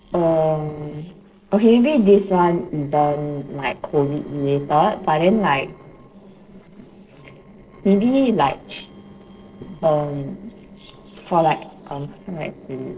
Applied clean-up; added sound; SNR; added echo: neural separator model SepFormer DNS4.